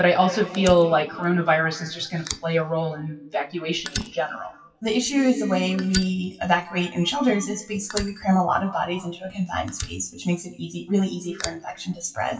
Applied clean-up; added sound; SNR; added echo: classical method WPE with log-MMSE.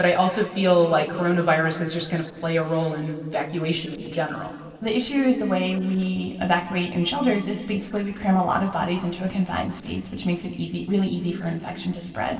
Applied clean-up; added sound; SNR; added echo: neural separator model SepFormer DNS4.